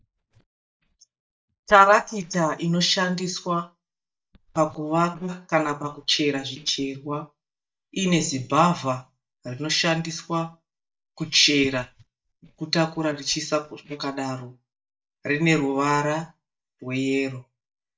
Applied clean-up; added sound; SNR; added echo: neural mask model DeepFilterNet 3.